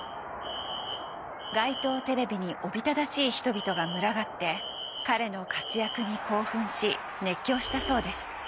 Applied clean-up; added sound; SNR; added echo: none; Alarm; 12 dB; none.